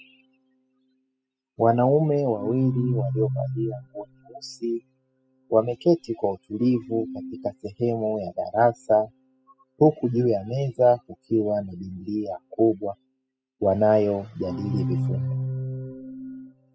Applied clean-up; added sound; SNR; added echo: classical method spectral subtraction.